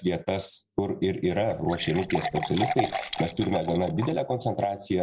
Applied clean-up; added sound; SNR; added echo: neural mask model Resemble Enhance denoiser.